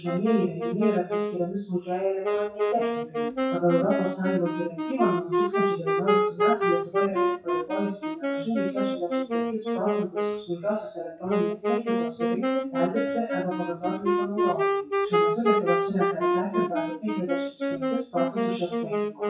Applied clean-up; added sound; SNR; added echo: classical method WPE with log-MMSE.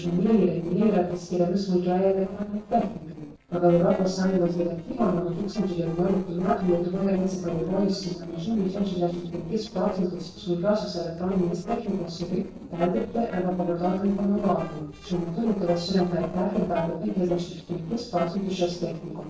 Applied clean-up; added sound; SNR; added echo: neural separator model SepFormer DNS4.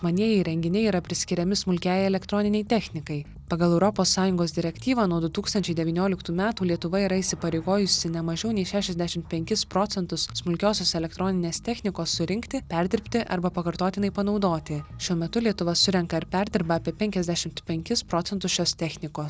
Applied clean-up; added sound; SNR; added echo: none; none; none; none.